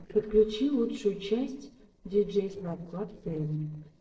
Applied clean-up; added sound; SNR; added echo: neural separator model SepFormer DNS4.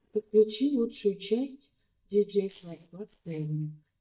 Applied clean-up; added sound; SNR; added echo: neural mask model DeepFilterNet 3.